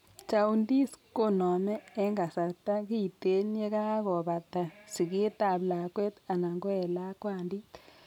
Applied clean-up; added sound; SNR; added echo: none; none; none; none.